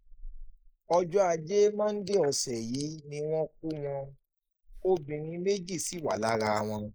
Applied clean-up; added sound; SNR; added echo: neural mask model Resemble Enhance denoiser.